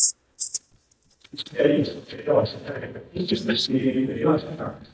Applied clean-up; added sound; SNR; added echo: neural mask model DeepFilterNet 3.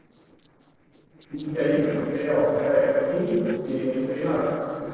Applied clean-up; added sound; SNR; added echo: neural separator model SepFormer DNS4.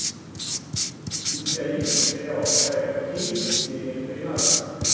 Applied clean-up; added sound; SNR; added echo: none; Writing; -4 dB; reverberation time 2.2 s.